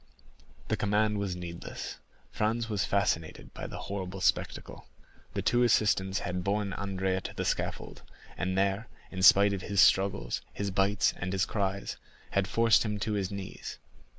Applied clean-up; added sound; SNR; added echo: none; none; none; none.